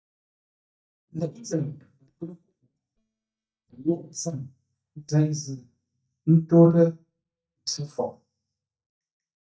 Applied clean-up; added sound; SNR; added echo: neural mask model DeepFilterNet 3.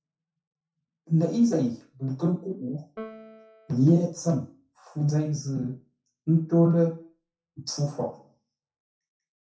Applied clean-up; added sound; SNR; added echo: classical method WPE with log-MMSE.